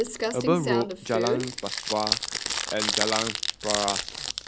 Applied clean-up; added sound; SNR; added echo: none; Crumpling, crinkling; 0 dB; none.